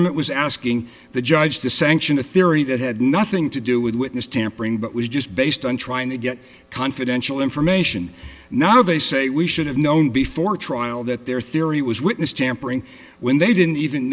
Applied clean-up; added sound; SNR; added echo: none; none; none; none.